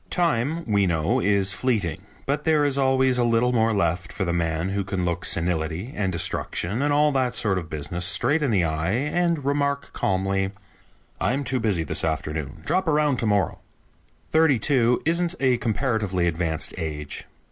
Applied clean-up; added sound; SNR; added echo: none; none; none; none.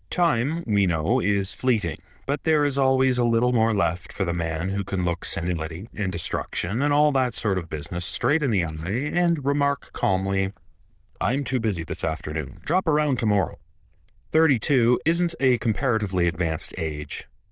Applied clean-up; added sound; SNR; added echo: neural diffusion model UNIVERSE++.